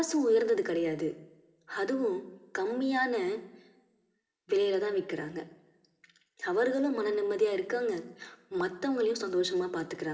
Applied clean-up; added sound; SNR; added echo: none; none; none; reverberation time 0.9 s.